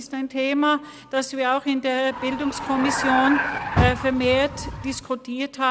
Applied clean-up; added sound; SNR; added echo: none; Vehicle; 3 dB; none.